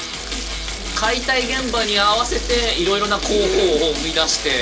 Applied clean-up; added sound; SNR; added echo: none; Frying (food); 13 dB; reverberation time 0.2 s.